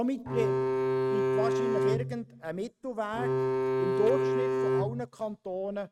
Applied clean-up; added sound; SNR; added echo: neural mask model RNNoise.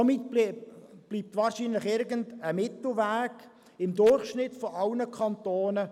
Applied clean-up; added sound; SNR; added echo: none; none; none; none.